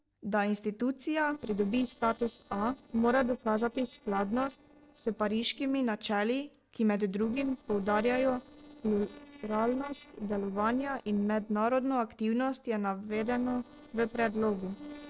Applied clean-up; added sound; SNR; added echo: neural separator model SepFormer DNS4.